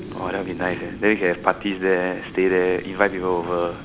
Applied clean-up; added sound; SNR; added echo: none; Fire; 14 dB; none.